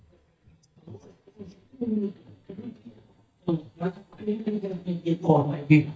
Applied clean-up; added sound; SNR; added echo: neural mask model DeepFilterNet 3.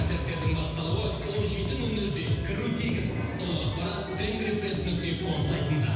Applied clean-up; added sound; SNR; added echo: none; Bass guitar; 9 dB; reverberation time 1.1 s.